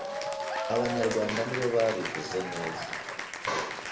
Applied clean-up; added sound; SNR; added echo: none; Applause / Cheering; 3 dB; reverberation time 2.0 s.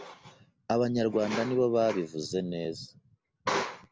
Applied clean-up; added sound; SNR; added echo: none; none; none; none.